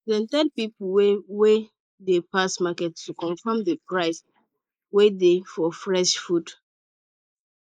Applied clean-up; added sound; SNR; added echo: neural mask model Resemble Enhance denoiser.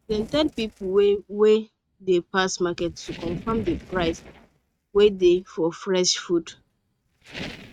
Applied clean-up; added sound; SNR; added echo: neural mask model RNNoise.